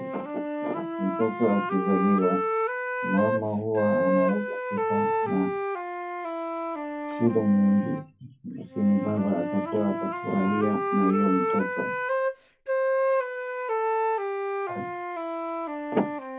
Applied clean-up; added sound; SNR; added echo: none; Wind instrument, woodwind instrument; 1 dB; reverberation time 0.3 s.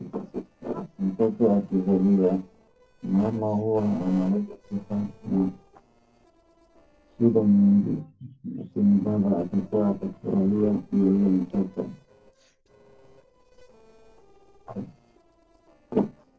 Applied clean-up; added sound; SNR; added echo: neural separator model SepFormer DNS4.